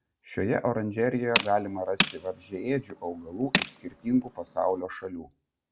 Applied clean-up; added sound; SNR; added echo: none; Tools; 3 dB; none.